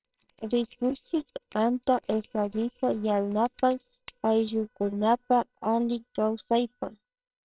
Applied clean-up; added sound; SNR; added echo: neural separator model SepFormer WHAMR!.